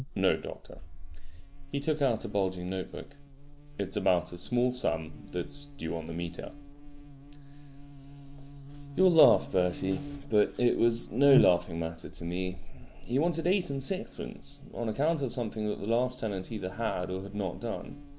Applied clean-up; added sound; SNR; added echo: none; Buzz; 10 dB; none.